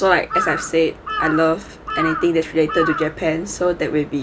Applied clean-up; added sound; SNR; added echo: none; Bird vocalization, bird call, bird song / Crow; 7 dB; none.